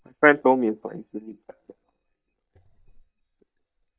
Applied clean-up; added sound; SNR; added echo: neural mask model DeepFilterNet 3.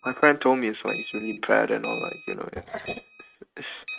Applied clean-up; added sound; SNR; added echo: neural mask model RNNoise.